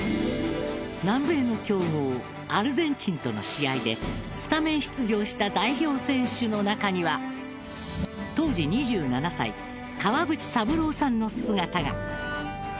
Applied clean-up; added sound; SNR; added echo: none; none; none; none.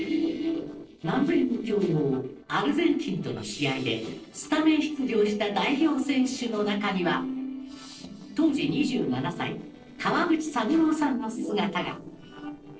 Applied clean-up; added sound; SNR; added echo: neural separator model SepFormer DNS4.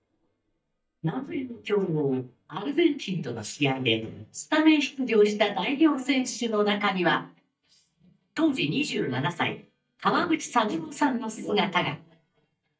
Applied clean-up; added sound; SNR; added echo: neural mask model DeepFilterNet 3.